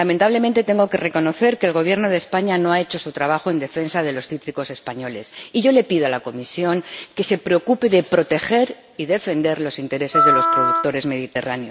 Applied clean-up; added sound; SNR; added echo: none; Wind instrument, woodwind instrument; 0 dB; none.